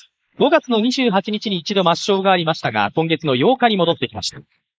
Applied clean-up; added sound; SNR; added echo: neural mask model Resemble Enhance denoiser.